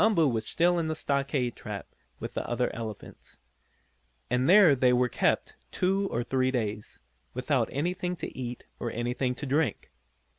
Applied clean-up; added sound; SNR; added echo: none; none; none; none.